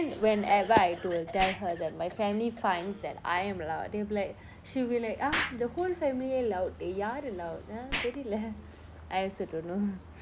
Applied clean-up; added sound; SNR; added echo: none; Explosion + Cough; 12 dB; none.